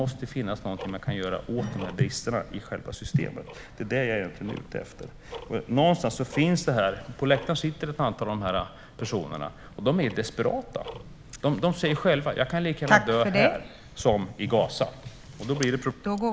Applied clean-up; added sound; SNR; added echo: none; Tick-tock; 17 dB; none.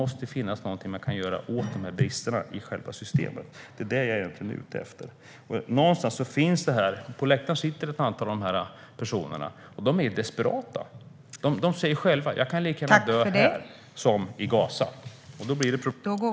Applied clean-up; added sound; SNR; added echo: none; none; none; none.